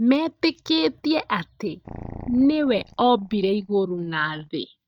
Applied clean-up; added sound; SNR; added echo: neural mask model DeepFilterNet 3.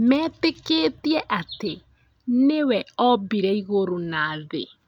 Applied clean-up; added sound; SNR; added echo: none; none; none; none.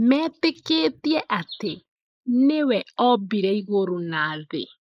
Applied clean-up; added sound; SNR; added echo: neural mask model Resemble Enhance denoiser.